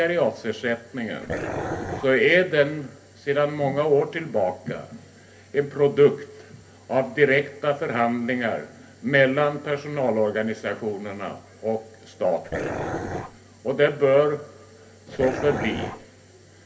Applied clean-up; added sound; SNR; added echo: none; Dog; 6 dB; reverberation time 0.3 s.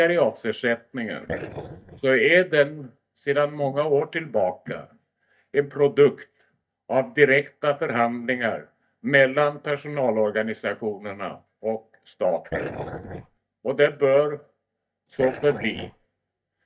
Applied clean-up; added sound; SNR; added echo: neural mask model DeepFilterNet 3.